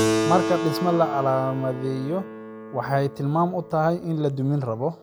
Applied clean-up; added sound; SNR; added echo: none; Keyboard (musical); 5 dB; none.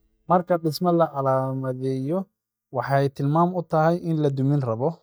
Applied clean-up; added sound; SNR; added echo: neural mask model DeepFilterNet 3.